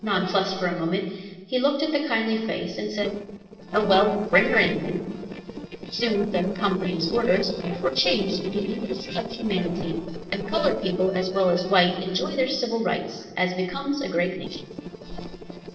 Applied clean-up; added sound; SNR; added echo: neural separator model SepFormer DNS4.